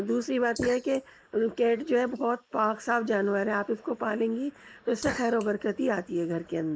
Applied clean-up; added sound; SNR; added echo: neural mask model Resemble Enhance denoiser.